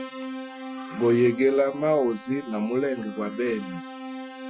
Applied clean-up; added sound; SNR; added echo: none; Keyboard (musical); 12 dB; none.